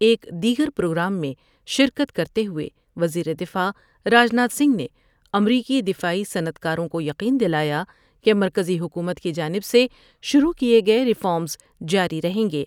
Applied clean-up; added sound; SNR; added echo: none; none; none; none.